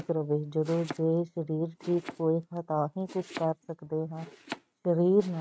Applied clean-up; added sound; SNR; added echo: neural mask model RNNoise.